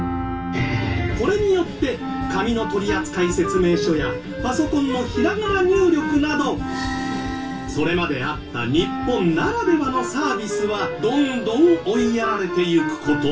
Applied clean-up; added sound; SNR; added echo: none; Wind instrument, woodwind instrument; 7 dB; reverberation time 0.2 s.